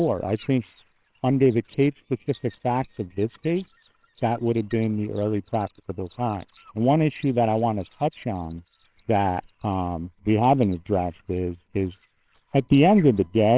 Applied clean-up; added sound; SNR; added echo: neural separator model SepFormer WHAMR!.